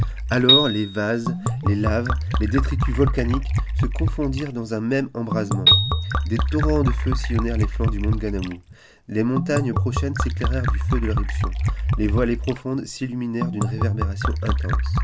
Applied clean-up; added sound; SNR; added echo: none; Liquid + Piano; -3 dB; none.